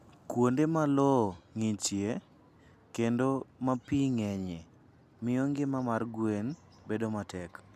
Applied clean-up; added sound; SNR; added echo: none; none; none; none.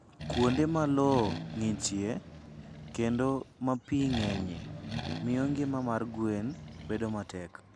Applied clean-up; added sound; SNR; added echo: none; Accelerating, revving, vroom; 9 dB; none.